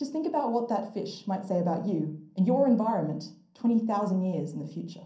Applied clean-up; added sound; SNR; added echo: none; none; none; reverberation time 0.6 s.